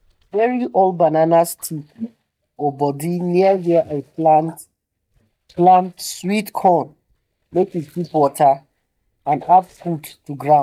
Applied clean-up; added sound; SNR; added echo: neural mask model DeepFilterNet 3.